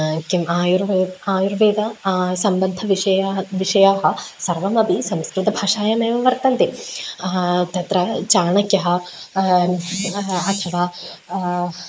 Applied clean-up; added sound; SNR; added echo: neural mask model Resemble Enhance denoiser.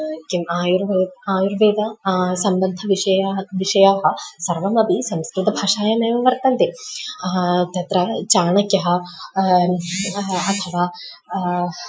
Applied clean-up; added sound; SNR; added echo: classical method Wiener filter.